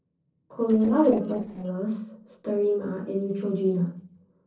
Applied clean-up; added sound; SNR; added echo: neural separator model SepFormer DNS4.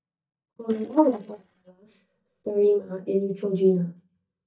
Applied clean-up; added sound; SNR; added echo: neural mask model DeepFilterNet 3.